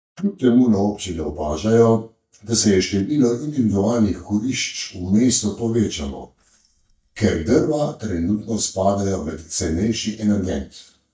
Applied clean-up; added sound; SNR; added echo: neural mask model DeepFilterNet 3.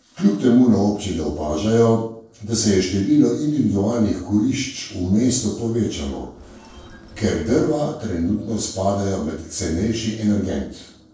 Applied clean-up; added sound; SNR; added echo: neural separator model SepFormer DNS4.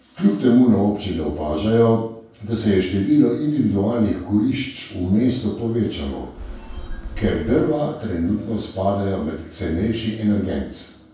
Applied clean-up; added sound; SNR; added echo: none; Telephone; 11 dB; reverberation time 0.6 s.